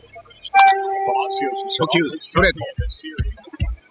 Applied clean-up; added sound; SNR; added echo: classical method spectral subtraction.